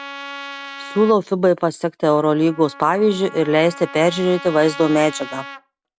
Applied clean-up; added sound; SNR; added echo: none; Trumpet; 16 dB; none.